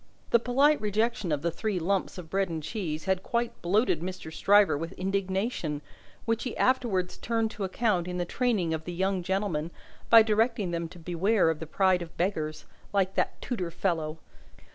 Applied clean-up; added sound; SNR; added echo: none; none; none; none.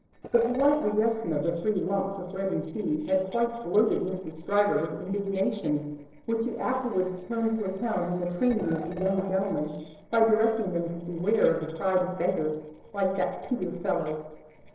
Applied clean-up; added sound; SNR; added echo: neural separator model SepFormer DNS4.